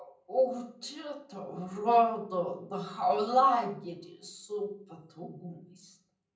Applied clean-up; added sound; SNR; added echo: none; none; none; reverberation time 0.6 s.